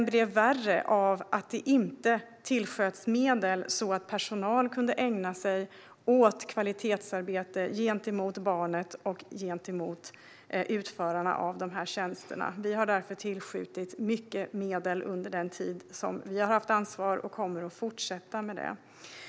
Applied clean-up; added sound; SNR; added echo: none; none; none; none.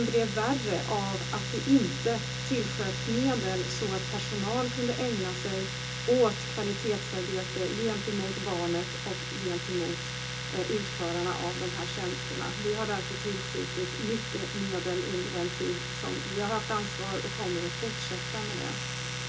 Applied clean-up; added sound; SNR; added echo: none; Domestic sounds, home sounds; 3 dB; reverberation time 0.2 s.